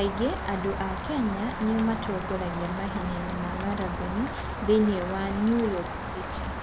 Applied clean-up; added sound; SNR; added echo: none; Rain; 4 dB; none.